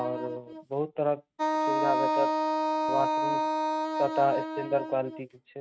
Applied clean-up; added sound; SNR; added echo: neural mask model RNNoise.